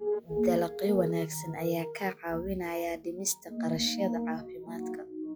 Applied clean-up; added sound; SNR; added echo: classical method log-MMSE.